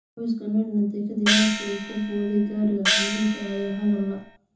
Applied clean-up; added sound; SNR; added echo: none; Gong; 3 dB; reverberation time 0.5 s.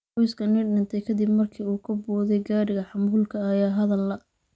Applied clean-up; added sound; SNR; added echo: none; none; none; none.